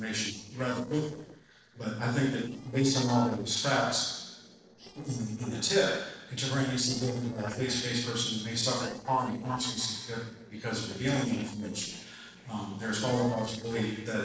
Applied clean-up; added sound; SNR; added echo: neural separator model SepFormer DNS4.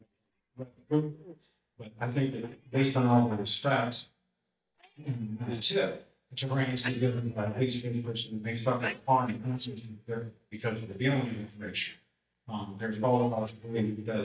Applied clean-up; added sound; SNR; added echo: neural mask model DeepFilterNet 3.